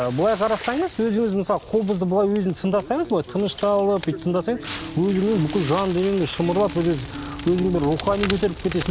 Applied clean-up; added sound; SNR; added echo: none; Crackle; 13 dB; none.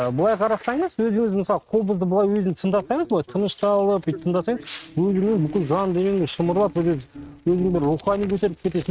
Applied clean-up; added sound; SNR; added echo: neural mask model RNNoise.